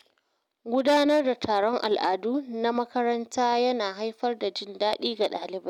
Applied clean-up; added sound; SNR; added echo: none; none; none; none.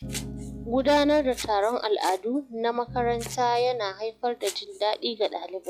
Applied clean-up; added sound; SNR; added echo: classical method log-MMSE.